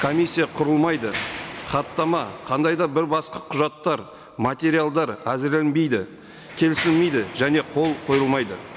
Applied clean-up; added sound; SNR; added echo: none; Mechanisms; 14 dB; none.